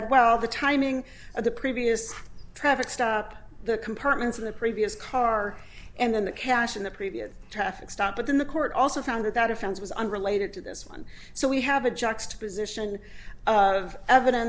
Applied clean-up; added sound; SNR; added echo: none; none; none; none.